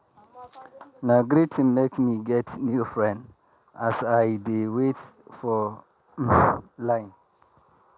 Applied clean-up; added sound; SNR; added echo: none; none; none; none.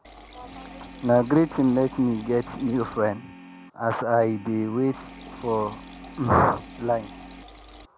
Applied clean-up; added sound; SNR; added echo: none; Liquid + Organ; 17 dB; none.